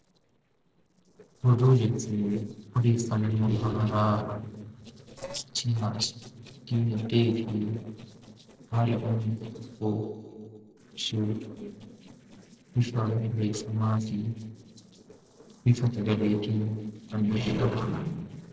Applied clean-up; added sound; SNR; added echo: neural separator model SepFormer DNS4.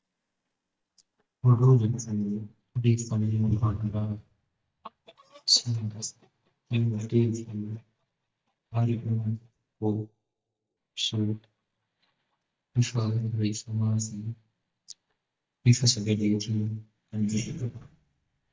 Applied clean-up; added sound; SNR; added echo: neural mask model DeepFilterNet 3.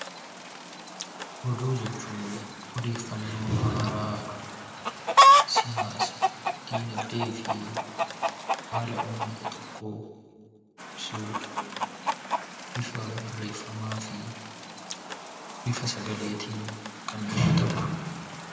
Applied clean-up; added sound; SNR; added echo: none; Chicken, rooster; -3 dB; reverberation time 1.9 s.